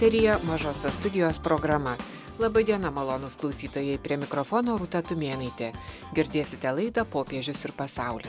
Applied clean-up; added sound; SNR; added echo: none; none; none; none.